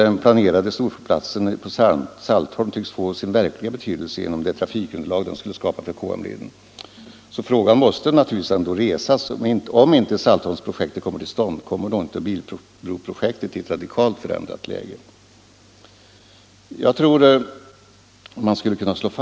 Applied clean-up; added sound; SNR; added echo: none; none; none; none.